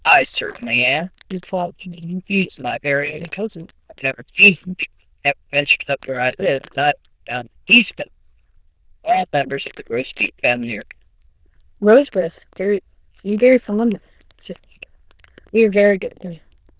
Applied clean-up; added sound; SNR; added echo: neural diffusion model UNIVERSE++.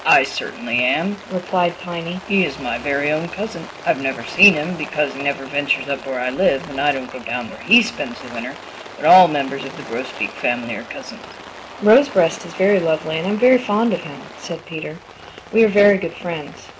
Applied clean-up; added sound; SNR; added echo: none; Rain; 16 dB; none.